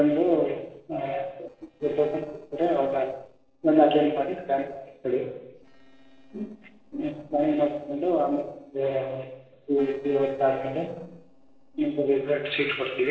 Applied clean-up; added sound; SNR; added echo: neural separator model SepFormer DNS4.